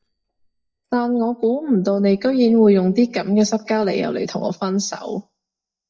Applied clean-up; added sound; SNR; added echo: neural mask model DeepFilterNet 3.